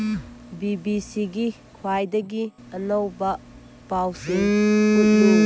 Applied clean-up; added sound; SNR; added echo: none; Telephone; -4 dB; none.